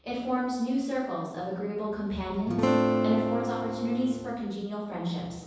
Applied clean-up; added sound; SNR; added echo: none; Acoustic guitar / Strum; -3 dB; reverberation time 1.1 s.